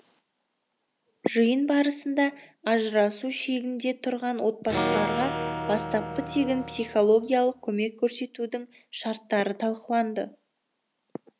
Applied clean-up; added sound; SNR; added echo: none; Acoustic guitar / Strum; 4 dB; none.